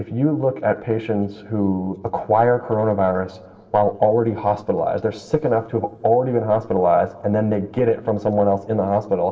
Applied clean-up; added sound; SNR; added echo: none; none; none; reverberation time 1.8 s.